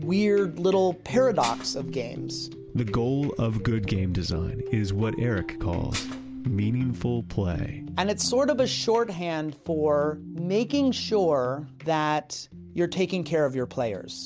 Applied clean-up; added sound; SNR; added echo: none; Dishes, pots, and pans; 15 dB; none.